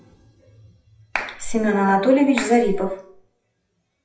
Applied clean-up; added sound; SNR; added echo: classical method WPE with log-MMSE.